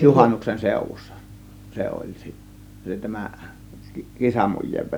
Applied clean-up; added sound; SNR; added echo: none; none; none; none.